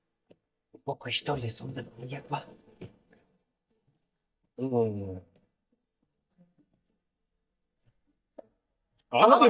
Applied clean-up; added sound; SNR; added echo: neural mask model DeepFilterNet 3.